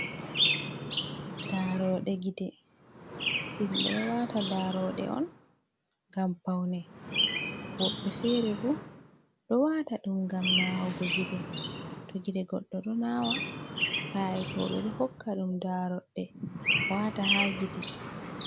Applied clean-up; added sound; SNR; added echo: none; Chirp, tweet; 2 dB; none.